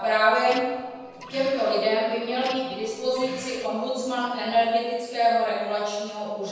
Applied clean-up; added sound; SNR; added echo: none; Printer; 16 dB; reverberation time 1.2 s.